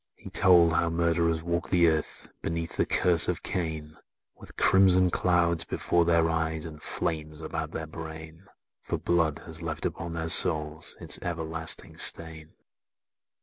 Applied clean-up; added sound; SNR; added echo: none; none; none; none.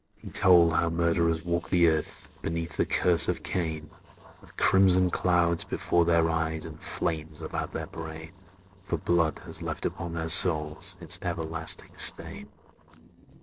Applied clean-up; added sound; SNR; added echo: neural separator model SepFormer DNS4.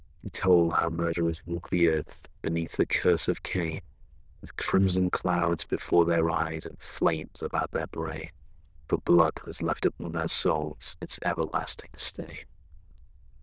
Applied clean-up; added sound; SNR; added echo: neural diffusion model UNIVERSE++.